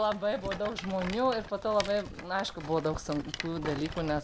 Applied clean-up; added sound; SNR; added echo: none; Rattle; 11 dB; none.